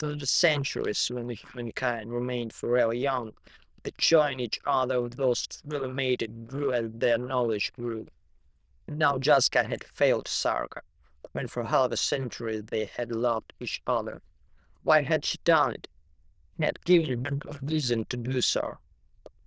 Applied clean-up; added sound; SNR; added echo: neural diffusion model UNIVERSE++.